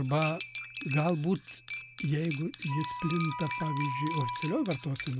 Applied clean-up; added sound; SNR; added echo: none; Cutlery, silverware + Wind instrument, woodwind instrument; 7 dB; none.